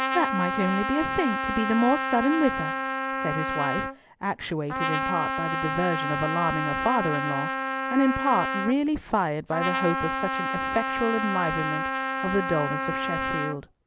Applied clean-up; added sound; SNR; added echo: none; Trumpet; 1 dB; none.